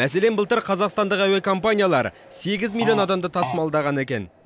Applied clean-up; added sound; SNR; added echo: none; Fart; 9 dB; none.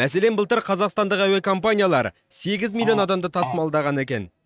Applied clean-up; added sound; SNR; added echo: neural mask model RNNoise.